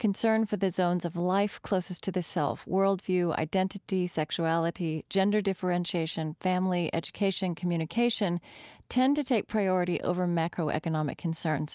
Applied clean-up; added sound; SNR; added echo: none; none; none; none.